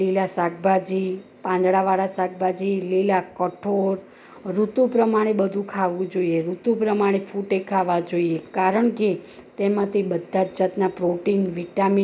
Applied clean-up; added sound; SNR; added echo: none; none; none; none.